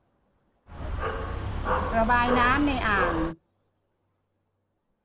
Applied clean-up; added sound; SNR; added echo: none; Dog; -1 dB; none.